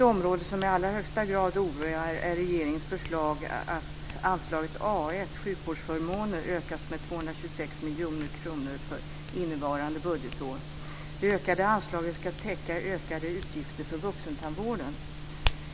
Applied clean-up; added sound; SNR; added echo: none; Hands; 12 dB; none.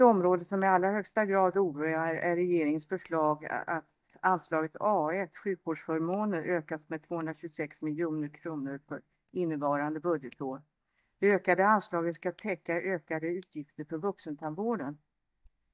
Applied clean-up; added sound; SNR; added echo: neural mask model DeepFilterNet 3.